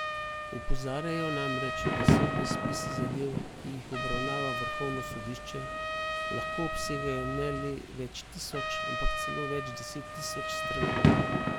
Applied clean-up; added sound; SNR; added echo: none; Thunder / Rain + Trumpet; -4 dB; none.